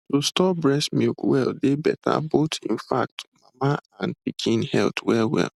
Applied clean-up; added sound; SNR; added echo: none; none; none; none.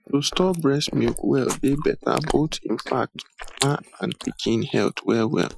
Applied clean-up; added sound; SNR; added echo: classical method Wiener filter.